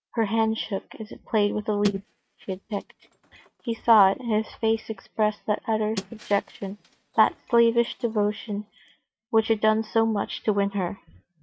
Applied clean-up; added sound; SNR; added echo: neural mask model RNNoise.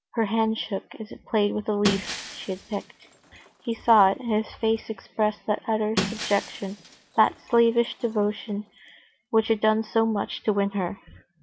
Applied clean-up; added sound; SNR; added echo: none; Shatter; 11 dB; none.